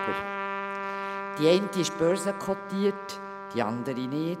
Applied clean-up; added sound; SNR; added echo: none; Trumpet; 6 dB; none.